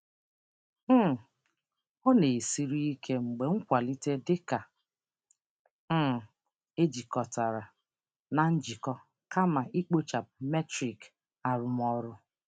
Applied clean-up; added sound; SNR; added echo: none; none; none; none.